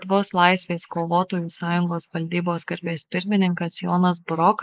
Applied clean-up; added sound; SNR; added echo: neural mask model Resemble Enhance denoiser.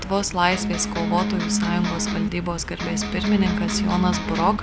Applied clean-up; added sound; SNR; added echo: none; Electric guitar; 1 dB; none.